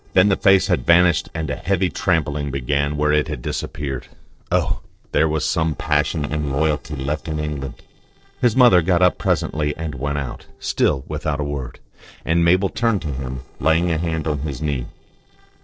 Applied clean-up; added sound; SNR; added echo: neural separator model SepFormer DNS4.